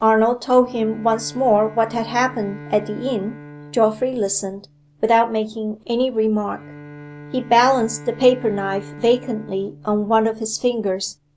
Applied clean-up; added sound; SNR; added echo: none; Bowed string instrument; 19 dB; none.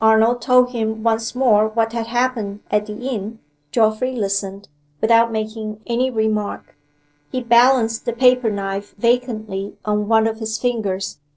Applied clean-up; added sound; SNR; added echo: neural separator model SepFormer DNS4.